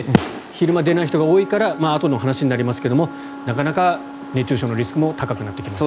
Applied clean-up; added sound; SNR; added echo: none; Wind instrument, woodwind instrument + Fireworks; 9 dB; none.